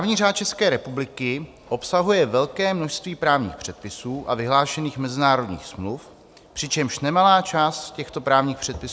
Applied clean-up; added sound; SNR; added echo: none; none; none; none.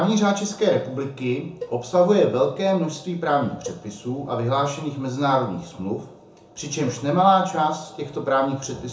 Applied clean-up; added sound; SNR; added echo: none; Cowbell; 19 dB; reverberation time 0.6 s.